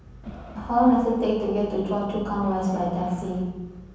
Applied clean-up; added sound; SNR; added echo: none; Crowd; 15 dB; reverberation time 1.1 s.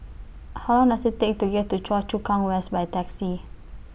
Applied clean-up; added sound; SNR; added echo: none; none; none; none.